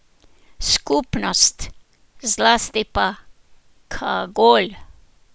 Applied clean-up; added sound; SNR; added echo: none; none; none; none.